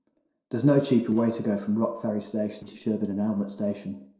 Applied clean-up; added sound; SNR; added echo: neural separator model SepFormer DNS4.